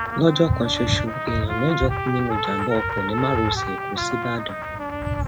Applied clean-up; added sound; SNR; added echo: none; Dog + Trumpet; 1 dB; none.